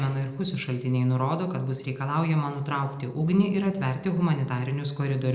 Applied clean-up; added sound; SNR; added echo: neural separator model SepFormer DNS4.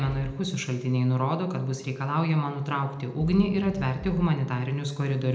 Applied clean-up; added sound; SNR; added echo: none; Fireworks; 18 dB; reverberation time 0.8 s.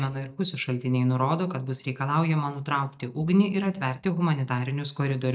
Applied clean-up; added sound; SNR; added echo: neural mask model DeepFilterNet 3.